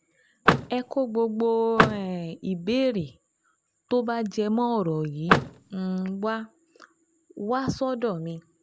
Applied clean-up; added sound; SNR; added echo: none; Vehicle; -1 dB; none.